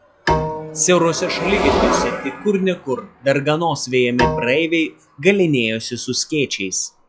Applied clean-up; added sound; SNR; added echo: classical method log-MMSE.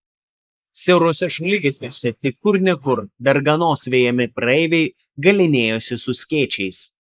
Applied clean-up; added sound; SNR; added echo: neural mask model Resemble Enhance denoiser.